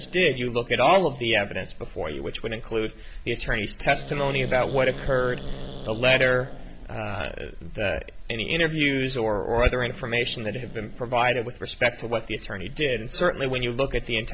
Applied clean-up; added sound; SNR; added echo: none; Growling; 10 dB; none.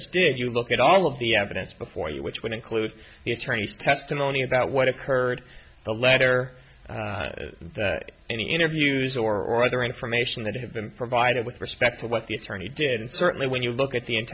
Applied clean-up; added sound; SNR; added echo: none; none; none; none.